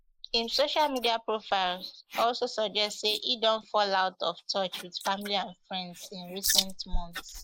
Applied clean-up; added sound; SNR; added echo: neural mask model Resemble Enhance denoiser.